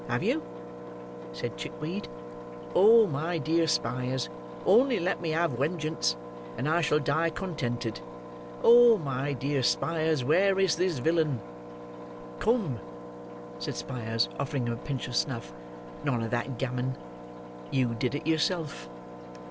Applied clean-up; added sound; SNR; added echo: none; Engine; 12 dB; none.